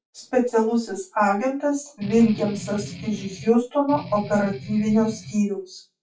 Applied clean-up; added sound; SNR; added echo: classical method WPE with log-MMSE.